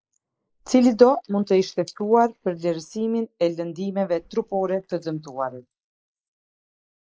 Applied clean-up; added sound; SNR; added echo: neural mask model Resemble Enhance denoiser.